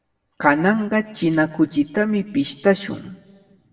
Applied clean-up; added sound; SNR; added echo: none; none; none; reverberation time 1.1 s.